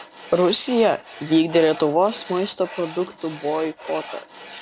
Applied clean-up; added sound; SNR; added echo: none; Tools; 17 dB; none.